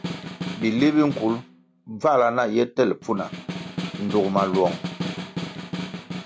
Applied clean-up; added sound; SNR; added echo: none; Snare drum; 9 dB; none.